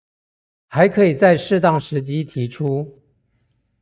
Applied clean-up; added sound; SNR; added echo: neural mask model DeepFilterNet 3.